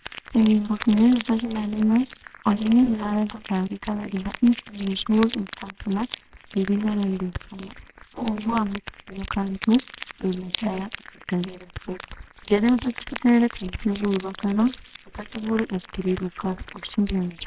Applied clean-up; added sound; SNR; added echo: neural separator model SepFormer WHAMR!.